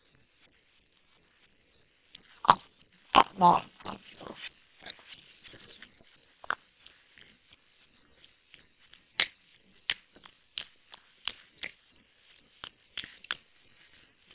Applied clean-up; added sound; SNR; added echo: neural separator model SepFormer WHAM!.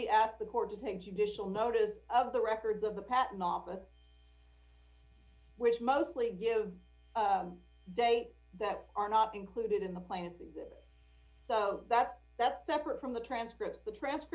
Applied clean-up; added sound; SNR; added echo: none; none; none; none.